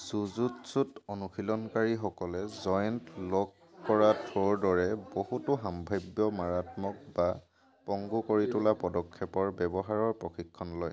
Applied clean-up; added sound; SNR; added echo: none; none; none; none.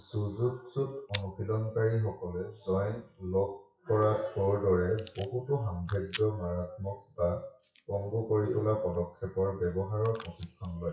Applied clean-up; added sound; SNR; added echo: classical method WPE with log-MMSE.